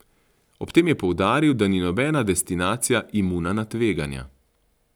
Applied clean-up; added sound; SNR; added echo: none; none; none; none.